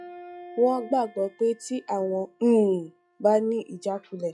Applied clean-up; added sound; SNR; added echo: classical method log-MMSE.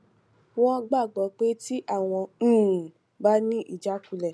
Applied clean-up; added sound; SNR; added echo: none; none; none; none.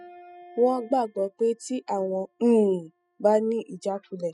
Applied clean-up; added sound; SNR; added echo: classical method spectral subtraction.